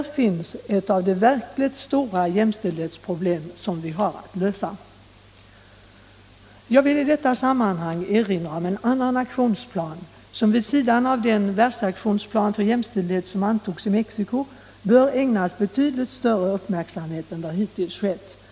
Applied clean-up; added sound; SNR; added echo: none; none; none; none.